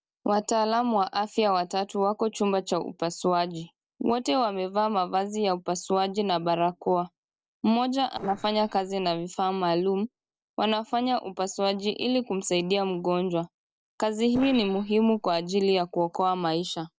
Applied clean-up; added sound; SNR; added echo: neural separator model SepFormer DNS4.